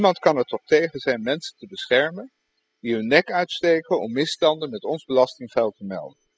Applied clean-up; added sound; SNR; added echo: classical method spectral subtraction.